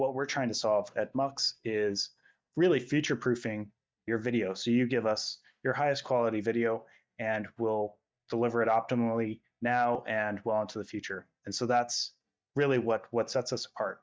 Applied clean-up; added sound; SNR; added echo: neural mask model DeepFilterNet 3.